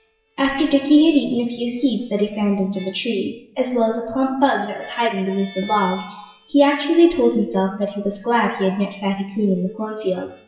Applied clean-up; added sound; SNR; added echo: classical method WPE with log-MMSE.